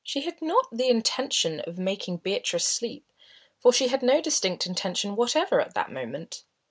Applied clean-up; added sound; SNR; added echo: none; none; none; none.